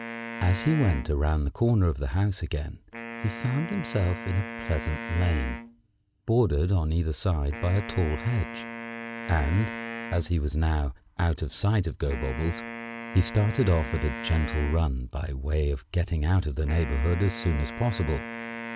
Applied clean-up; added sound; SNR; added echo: none; Wind instrument, woodwind instrument; 12 dB; none.